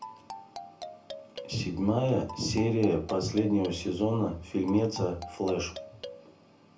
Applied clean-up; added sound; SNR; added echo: none; Marimba, xylophone; 15 dB; reverberation time 0.3 s.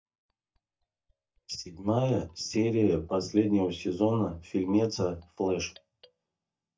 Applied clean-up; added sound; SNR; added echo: neural mask model DeepFilterNet 3.